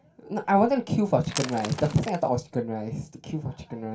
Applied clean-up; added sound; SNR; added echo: none; Crackle / Crushing / Wood; 10 dB; reverberation time 0.2 s.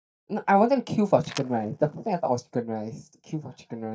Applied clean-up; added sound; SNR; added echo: neural mask model DeepFilterNet 3.